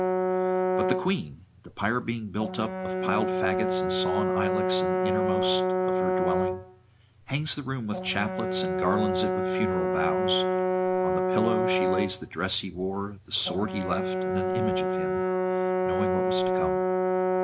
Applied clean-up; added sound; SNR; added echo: none; Brass instrument; -4 dB; none.